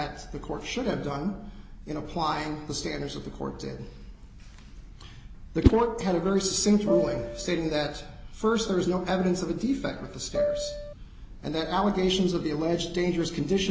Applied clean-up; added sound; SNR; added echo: none; Piano + Whoosh, swoosh, swish; 1 dB; none.